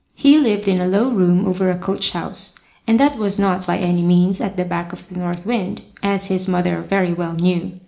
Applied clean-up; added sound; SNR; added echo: none; Rattle (instrument); 20 dB; reverberation time 0.4 s.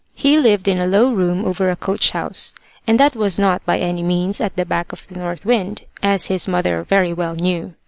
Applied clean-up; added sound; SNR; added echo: none; none; none; none.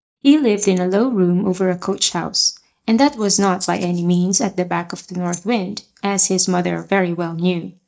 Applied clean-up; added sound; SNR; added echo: neural mask model DeepFilterNet 3.